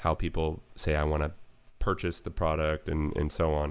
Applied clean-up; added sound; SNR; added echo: none; none; none; none.